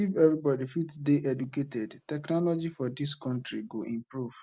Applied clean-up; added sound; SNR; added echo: none; none; none; none.